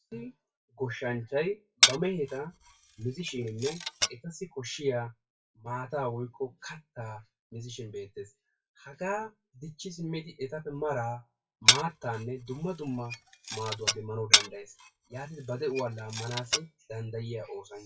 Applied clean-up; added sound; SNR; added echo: classical method WPE with log-MMSE.